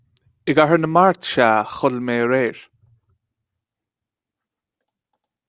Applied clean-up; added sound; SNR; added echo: none; none; none; none.